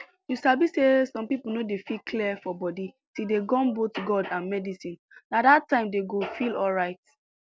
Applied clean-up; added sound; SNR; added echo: none; none; none; none.